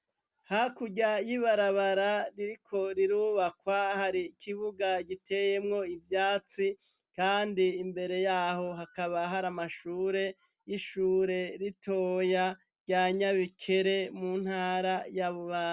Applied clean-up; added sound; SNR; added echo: none; none; none; none.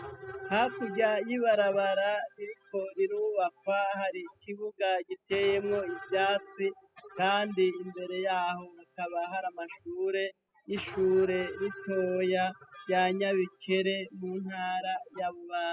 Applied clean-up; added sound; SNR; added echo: classical method spectral subtraction.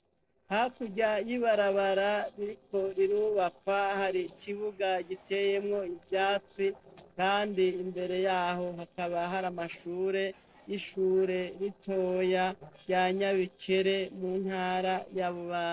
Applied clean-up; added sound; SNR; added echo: neural separator model SepFormer DNS4.